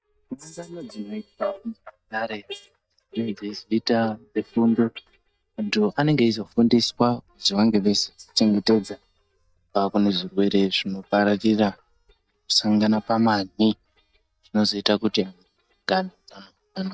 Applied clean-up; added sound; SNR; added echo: neural mask model DeepFilterNet 3.